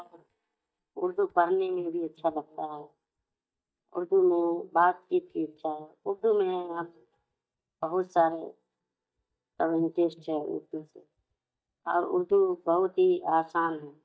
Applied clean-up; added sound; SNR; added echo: neural mask model DeepFilterNet 3.